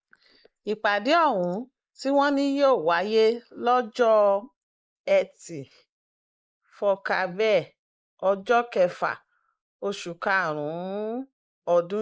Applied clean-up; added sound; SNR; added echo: neural mask model Resemble Enhance denoiser.